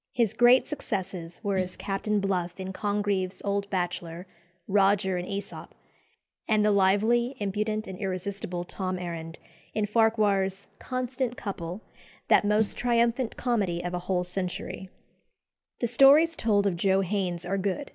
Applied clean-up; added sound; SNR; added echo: none; Snare drum; 15 dB; none.